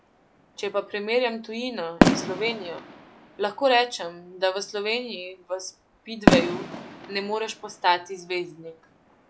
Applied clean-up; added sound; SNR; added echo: none; Fireworks; 0 dB; none.